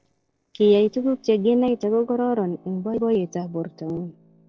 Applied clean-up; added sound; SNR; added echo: neural separator model SepFormer DNS4.